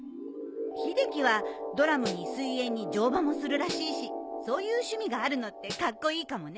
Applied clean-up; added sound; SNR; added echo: none; Snare drum; 15 dB; none.